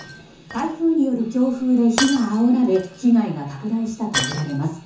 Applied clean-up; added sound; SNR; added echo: none; Shatter; 11 dB; reverberation time 0.6 s.